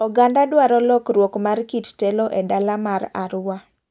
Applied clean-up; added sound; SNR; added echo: none; none; none; none.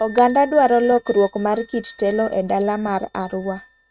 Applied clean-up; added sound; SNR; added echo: neural mask model RNNoise.